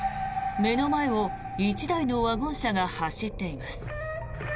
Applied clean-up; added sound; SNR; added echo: none; none; none; none.